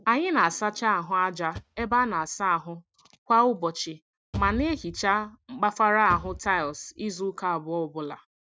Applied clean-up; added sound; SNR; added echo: neural mask model RNNoise.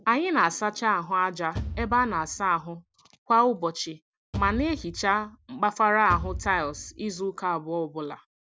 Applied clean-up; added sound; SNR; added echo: none; Bass drum / Thump, thud; 10 dB; none.